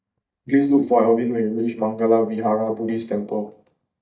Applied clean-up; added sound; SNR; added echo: neural mask model DeepFilterNet 3.